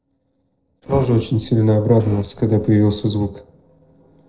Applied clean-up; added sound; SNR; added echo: neural separator model SepFormer DNS4.